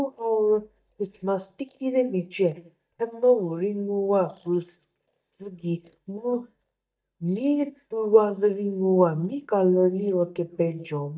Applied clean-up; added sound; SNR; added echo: neural mask model DeepFilterNet 3.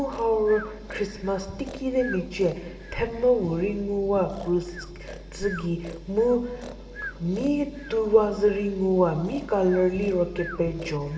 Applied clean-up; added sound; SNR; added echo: none; Breathing; 18 dB; reverberation time 3.0 s.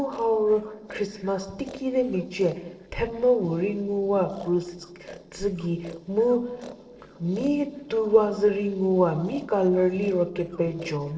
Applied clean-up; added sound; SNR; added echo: neural separator model SepFormer DNS4.